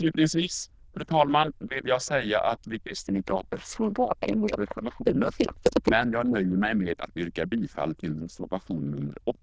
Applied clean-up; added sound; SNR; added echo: neural diffusion model UNIVERSE++.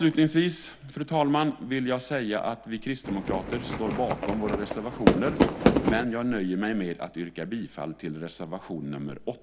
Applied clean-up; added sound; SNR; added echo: none; Fireworks; -3 dB; none.